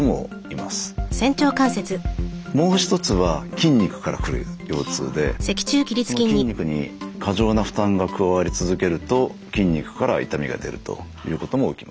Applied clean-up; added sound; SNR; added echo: none; none; none; none.